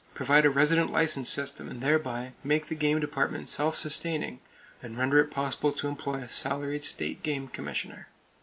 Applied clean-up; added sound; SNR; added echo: none; none; none; none.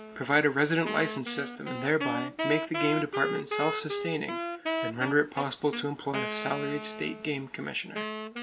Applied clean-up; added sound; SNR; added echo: none; Wind instrument, woodwind instrument; 4 dB; none.